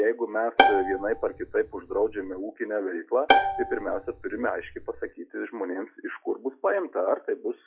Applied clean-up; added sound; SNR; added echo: classical method log-MMSE.